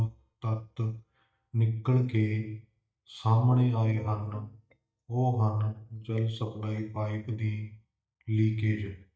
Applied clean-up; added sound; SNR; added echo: neural mask model DeepFilterNet 3.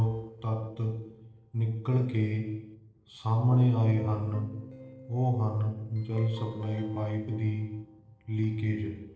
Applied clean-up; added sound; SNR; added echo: neural separator model SepFormer DNS4.